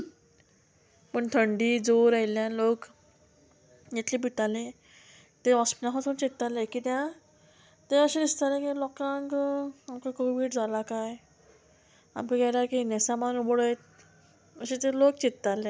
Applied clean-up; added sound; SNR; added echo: none; none; none; none.